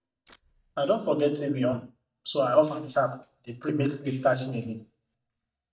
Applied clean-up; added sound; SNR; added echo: neural mask model DeepFilterNet 3.